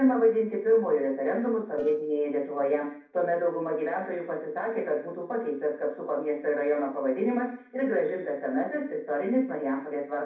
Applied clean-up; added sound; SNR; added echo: neural separator model SepFormer DNS4.